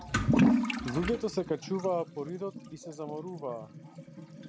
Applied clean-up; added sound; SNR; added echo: none; Toilet flush / Liquid; -3 dB; none.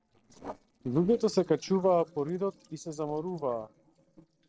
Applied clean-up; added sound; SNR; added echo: neural separator model SepFormer DNS4.